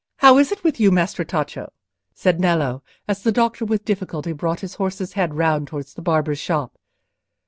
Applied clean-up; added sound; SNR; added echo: none; none; none; none.